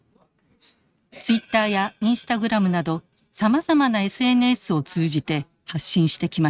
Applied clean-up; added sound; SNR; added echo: neural mask model RNNoise.